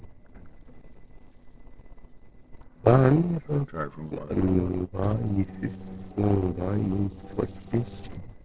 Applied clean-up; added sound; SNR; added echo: neural separator model SepFormer DNS4.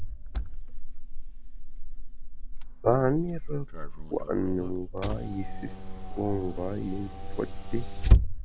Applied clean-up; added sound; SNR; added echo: none; Engine / Car; -4 dB; none.